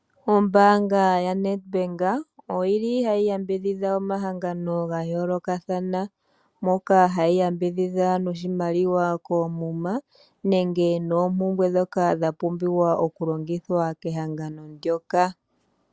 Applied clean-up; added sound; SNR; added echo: none; none; none; none.